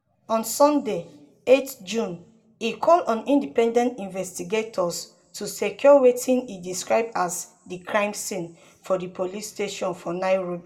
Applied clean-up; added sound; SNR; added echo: none; none; none; reverberation time 0.3 s.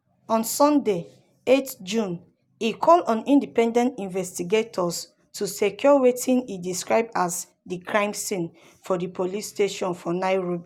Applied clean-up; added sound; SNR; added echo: none; none; none; none.